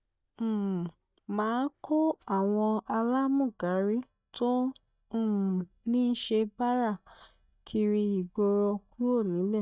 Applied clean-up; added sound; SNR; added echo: neural mask model DeepFilterNet 3.